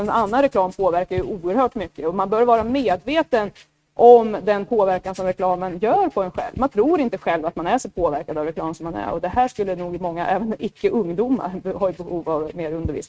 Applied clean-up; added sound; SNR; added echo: neural mask model RNNoise.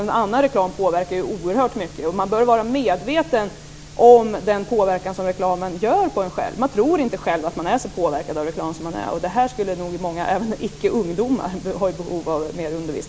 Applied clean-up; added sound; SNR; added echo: none; none; none; none.